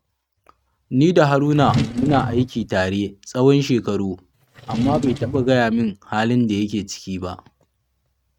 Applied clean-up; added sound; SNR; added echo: neural mask model RNNoise.